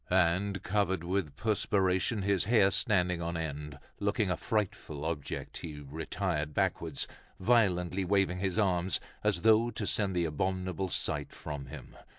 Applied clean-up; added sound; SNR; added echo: none; none; none; none.